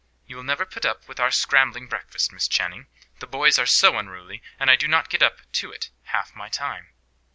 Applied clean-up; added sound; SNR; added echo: none; none; none; none.